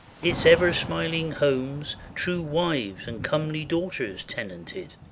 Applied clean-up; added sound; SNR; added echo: none; Thunder / Rain; 13 dB; none.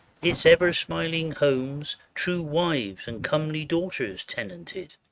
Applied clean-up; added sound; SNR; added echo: neural mask model RNNoise.